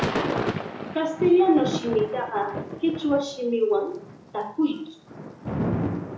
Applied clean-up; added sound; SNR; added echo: none; Thunder / Rain; 6 dB; reverberation time 1.0 s.